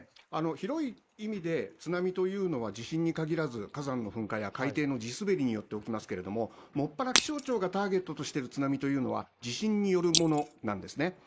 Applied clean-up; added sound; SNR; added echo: neural mask model Resemble Enhance denoiser.